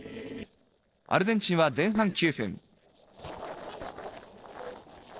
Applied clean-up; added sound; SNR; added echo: neural separator model SepFormer DNS4.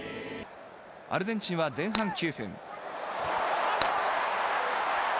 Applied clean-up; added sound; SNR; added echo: none; Shatter; 6 dB; none.